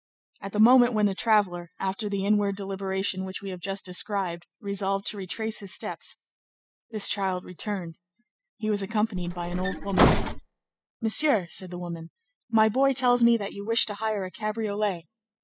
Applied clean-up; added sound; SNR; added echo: classical method spectral subtraction.